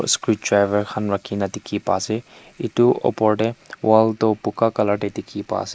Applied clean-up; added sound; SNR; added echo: neural mask model Resemble Enhance denoiser.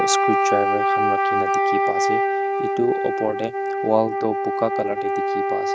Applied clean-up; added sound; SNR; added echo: neural mask model RNNoise.